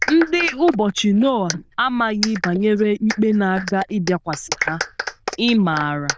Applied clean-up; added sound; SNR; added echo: neural diffusion model UNIVERSE++.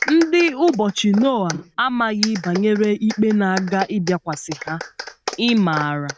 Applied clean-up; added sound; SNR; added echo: neural mask model RNNoise.